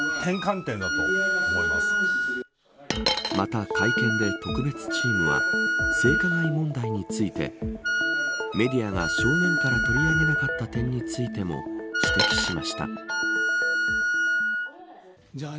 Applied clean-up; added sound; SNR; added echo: none; Coin (dropping) + Wind instrument, woodwind instrument; -2 dB; none.